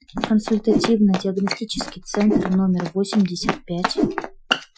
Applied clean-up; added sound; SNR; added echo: classical method Wiener filter.